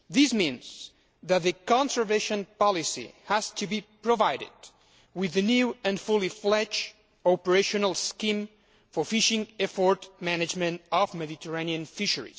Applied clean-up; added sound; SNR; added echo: none; none; none; none.